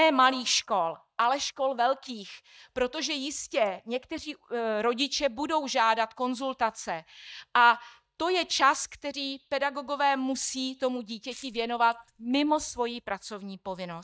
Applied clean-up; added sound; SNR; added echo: neural mask model DeepFilterNet 3.